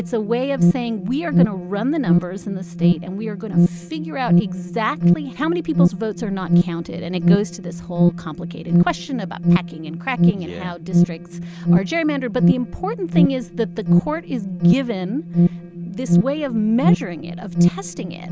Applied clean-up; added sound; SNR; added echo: none; Alarm; -5 dB; none.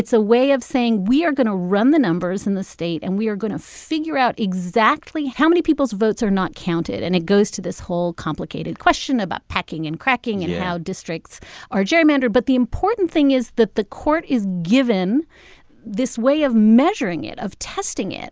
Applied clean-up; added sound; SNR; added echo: none; none; none; none.